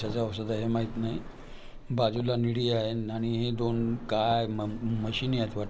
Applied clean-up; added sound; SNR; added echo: none; Mechanisms; 20 dB; none.